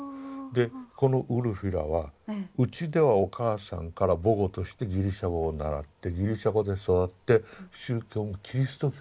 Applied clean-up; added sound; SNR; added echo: none; none; none; none.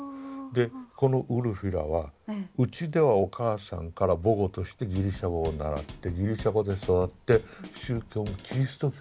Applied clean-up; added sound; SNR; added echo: none; Drum kit; 15 dB; none.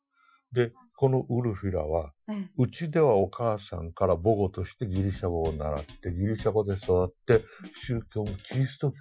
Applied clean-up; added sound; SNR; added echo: classical method Wiener filter.